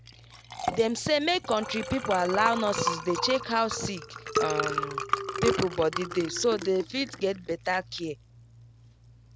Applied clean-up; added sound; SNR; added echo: none; Liquid; 5 dB; none.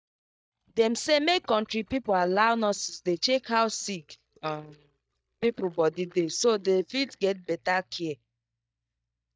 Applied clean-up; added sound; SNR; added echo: neural mask model DeepFilterNet 3.